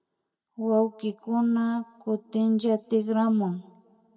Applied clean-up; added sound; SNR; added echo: none; none; none; reverberation time 1.0 s.